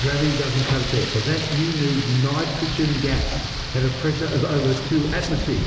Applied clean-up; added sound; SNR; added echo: none; Rain; 5 dB; reverberation time 2.5 s.